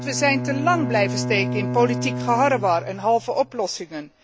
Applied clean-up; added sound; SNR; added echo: none; Bowed string instrument; 6 dB; none.